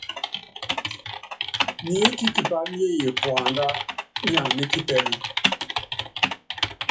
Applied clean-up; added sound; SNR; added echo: classical method WPE with log-MMSE.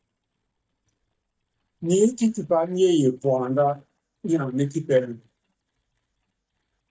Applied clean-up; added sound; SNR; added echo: neural mask model DeepFilterNet 3.